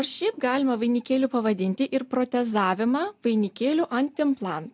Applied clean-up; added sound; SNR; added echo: none; none; none; none.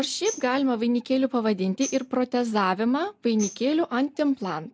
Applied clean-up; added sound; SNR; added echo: neural mask model Resemble Enhance denoiser.